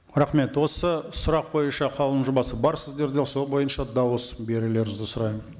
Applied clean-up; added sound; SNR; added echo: none; none; none; none.